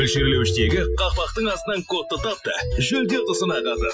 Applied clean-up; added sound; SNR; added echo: classical method Wiener filter.